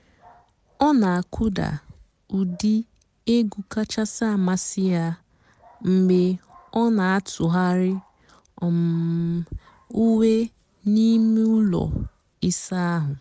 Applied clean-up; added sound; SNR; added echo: none; none; none; none.